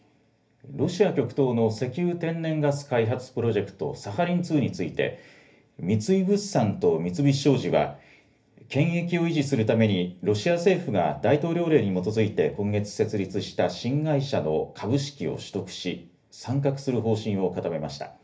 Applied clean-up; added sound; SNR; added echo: none; none; none; reverberation time 0.3 s.